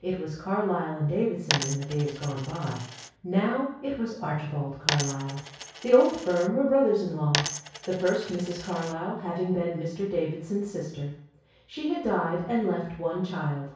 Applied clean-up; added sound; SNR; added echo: none; Coin (dropping); 7 dB; reverberation time 0.6 s.